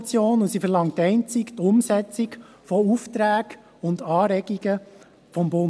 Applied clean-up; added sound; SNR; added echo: none; none; none; none.